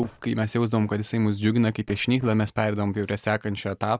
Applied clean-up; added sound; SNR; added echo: neural separator model SepFormer DNS4.